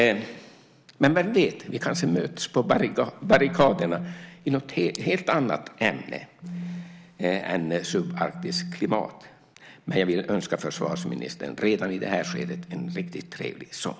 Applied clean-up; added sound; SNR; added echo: none; Telephone; 11 dB; none.